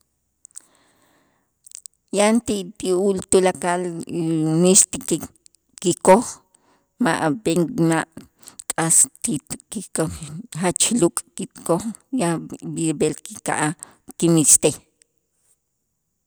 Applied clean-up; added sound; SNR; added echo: none; none; none; none.